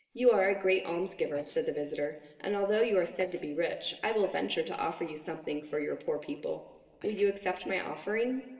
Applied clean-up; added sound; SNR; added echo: neural separator model SepFormer DNS4.